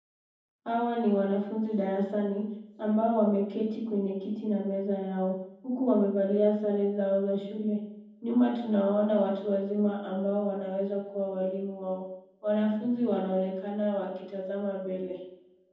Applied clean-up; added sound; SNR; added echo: none; none; none; reverberation time 0.9 s.